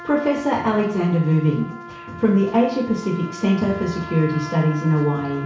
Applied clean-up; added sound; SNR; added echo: none; Trumpet; 15 dB; reverberation time 0.6 s.